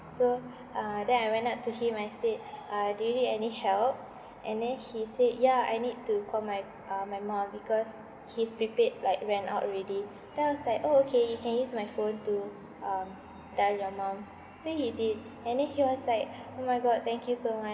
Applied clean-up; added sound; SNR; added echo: none; none; none; none.